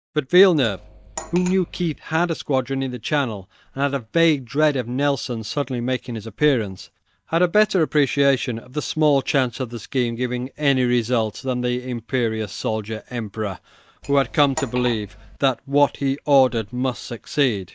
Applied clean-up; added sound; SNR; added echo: neural mask model DeepFilterNet 3.